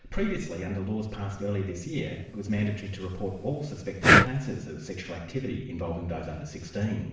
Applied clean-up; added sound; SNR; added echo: none; Breathing; -5 dB; reverberation time 0.7 s.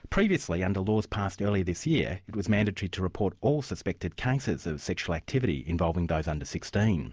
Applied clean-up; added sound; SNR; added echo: none; none; none; none.